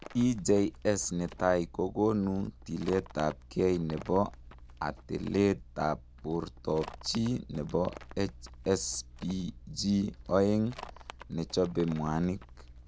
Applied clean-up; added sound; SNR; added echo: none; Livestock, farm animals, working animals; 19 dB; none.